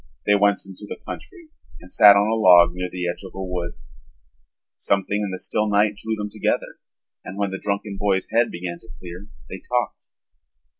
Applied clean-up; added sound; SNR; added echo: none; none; none; none.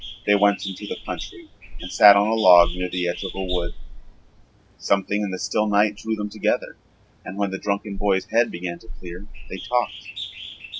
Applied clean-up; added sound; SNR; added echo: none; Bird; 16 dB; none.